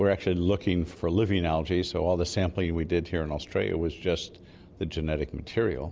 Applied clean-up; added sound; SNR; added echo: none; none; none; none.